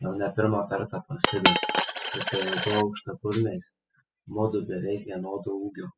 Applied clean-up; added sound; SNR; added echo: classical method spectral subtraction.